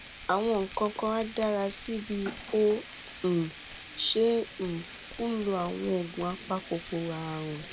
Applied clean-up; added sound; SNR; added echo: none; Frying (food); 9 dB; none.